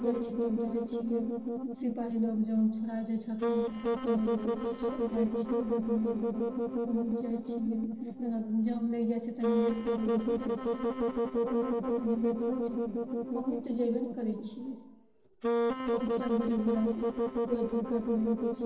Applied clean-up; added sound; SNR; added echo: neural separator model SepFormer DNS4.